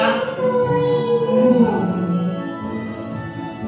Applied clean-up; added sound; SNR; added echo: none; none; none; reverberation time 0.9 s.